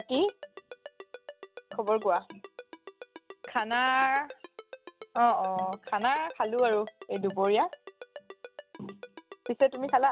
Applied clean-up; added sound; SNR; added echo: none; Ringtone; 18 dB; none.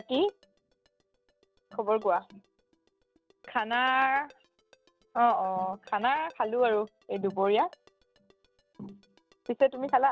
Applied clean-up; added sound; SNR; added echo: neural separator model SepFormer DNS4.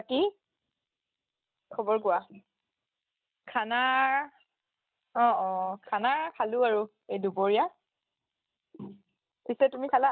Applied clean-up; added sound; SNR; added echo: neural mask model Resemble Enhance denoiser.